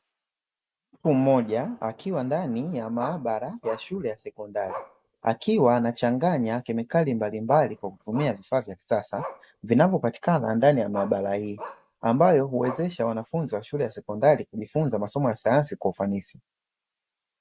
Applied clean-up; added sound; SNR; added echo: none; Bark; 16 dB; none.